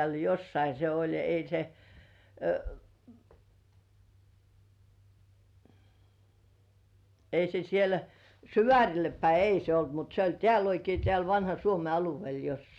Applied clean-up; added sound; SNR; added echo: none; none; none; none.